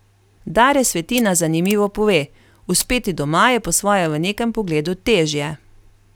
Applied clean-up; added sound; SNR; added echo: none; Mechanisms; 19 dB; none.